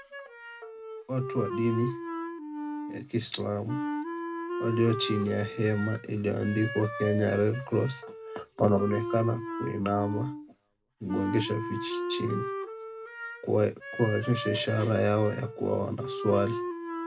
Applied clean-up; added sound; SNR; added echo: none; Wind instrument, woodwind instrument; 6 dB; reverberation time 0.2 s.